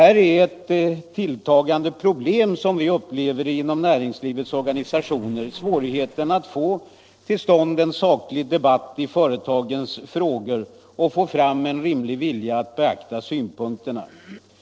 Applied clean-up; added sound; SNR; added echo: neural separator model SepFormer DNS4.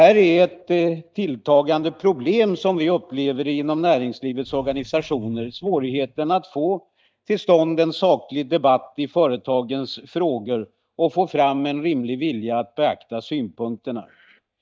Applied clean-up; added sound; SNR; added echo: neural mask model DeepFilterNet 3.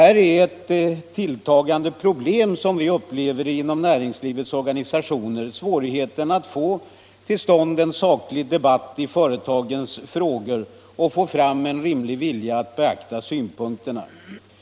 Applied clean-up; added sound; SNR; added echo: none; none; none; none.